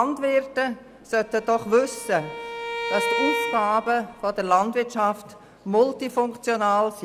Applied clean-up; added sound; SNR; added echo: none; Bowed string instrument; 6 dB; none.